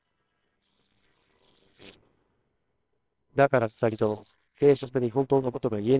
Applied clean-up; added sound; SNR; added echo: neural separator model SepFormer WHAMR!.